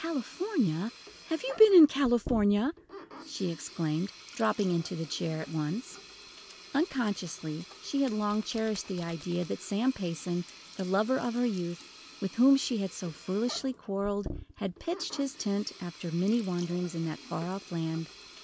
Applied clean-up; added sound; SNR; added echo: none; Sink (filling or washing); 17 dB; none.